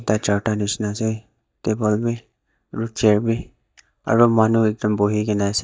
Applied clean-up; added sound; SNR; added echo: neural mask model DeepFilterNet 3.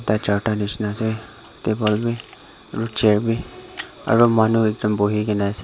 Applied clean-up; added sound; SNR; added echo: none; Camera; 19 dB; none.